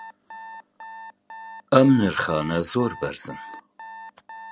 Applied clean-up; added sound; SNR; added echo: none; Alarm; 16 dB; none.